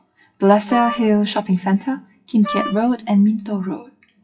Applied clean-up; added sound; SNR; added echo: classical method WPE with log-MMSE.